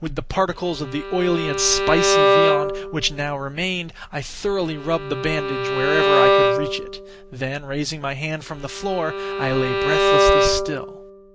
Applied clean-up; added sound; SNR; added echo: none; Bowed string instrument; -3 dB; none.